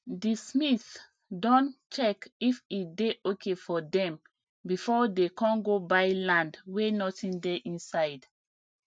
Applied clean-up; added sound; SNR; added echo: none; none; none; none.